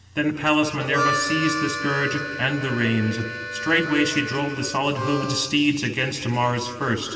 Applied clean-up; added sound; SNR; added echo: none; Harmonica; 7 dB; reverberation time 2.2 s.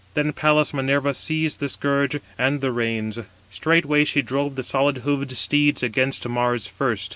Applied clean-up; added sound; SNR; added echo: none; none; none; none.